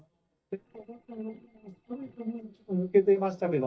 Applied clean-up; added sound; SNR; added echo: neural mask model DeepFilterNet 3.